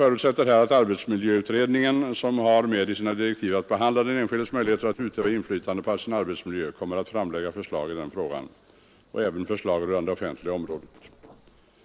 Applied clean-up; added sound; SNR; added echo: neural separator model SepFormer DNS4.